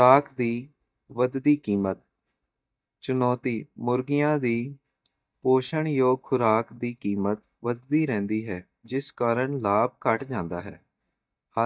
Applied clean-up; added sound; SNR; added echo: neural mask model DeepFilterNet 3.